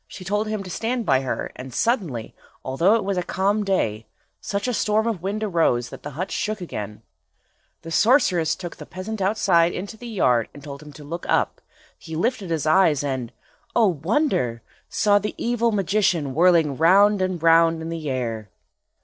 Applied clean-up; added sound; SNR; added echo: neural separator model SepFormer DNS4.